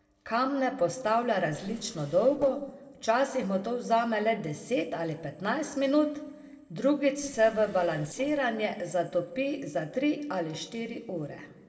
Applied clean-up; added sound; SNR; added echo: neural separator model SepFormer DNS4.